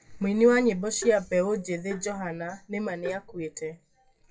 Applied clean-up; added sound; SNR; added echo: classical method WPE with log-MMSE.